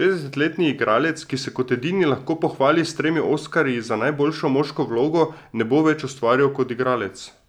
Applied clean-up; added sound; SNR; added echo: none; none; none; none.